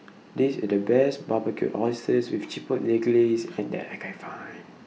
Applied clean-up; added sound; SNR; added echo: none; none; none; none.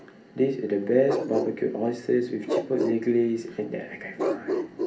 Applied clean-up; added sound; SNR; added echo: none; Bark; 5 dB; reverberation time 0.3 s.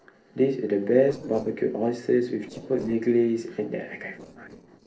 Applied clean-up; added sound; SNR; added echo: neural separator model SepFormer DNS4.